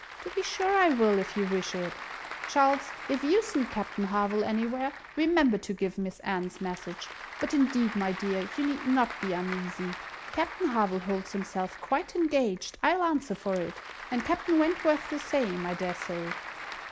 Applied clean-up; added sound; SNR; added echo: none; Applause / Crowd; 12 dB; none.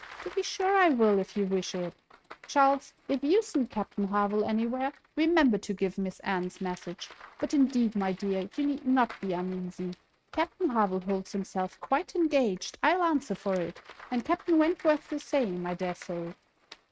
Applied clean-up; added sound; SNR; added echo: neural mask model RNNoise.